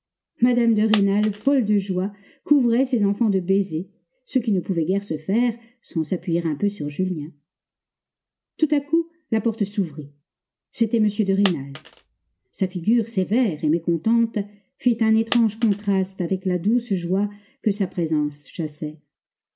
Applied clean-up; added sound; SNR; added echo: none; Coin (dropping); 15 dB; none.